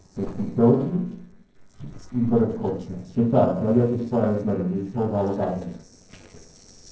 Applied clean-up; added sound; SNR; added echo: neural separator model SepFormer DNS4.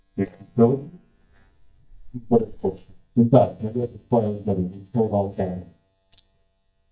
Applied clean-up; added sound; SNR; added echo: neural mask model DeepFilterNet 3.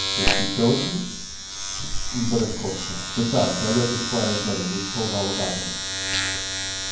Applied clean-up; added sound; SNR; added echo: none; Domestic sounds, home sounds; 0 dB; reverberation time 0.9 s.